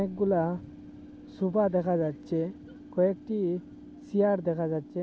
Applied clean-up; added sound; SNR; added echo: none; Subway, metro, underground / Train; 18 dB; none.